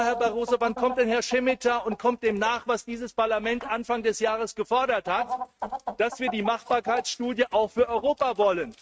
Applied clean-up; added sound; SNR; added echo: neural mask model RNNoise.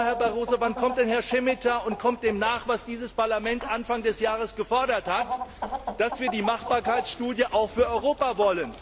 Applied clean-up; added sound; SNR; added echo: none; Chicken, rooster; 10 dB; none.